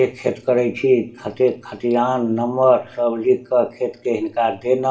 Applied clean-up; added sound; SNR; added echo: none; none; none; reverberation time 0.8 s.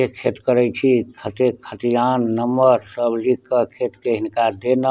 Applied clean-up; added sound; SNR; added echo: none; none; none; none.